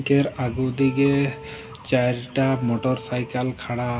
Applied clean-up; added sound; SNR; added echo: none; Wind instrument, woodwind instrument; 18 dB; reverberation time 1.3 s.